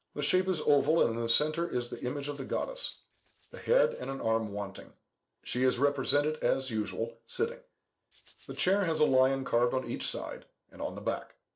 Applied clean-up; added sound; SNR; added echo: neural separator model SepFormer DNS4.